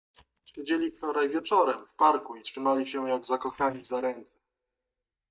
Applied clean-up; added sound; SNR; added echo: neural mask model DeepFilterNet 3.